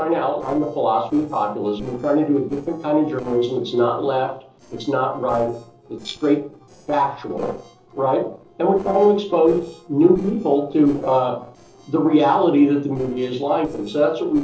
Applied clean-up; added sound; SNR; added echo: neural separator model SepFormer DNS4.